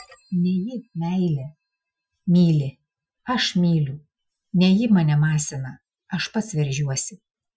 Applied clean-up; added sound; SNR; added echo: classical method Wiener filter.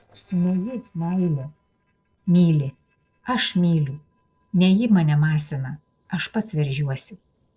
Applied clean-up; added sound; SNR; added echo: neural separator model SepFormer DNS4.